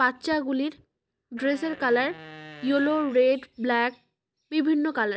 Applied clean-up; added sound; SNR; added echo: none; Fart; 20 dB; none.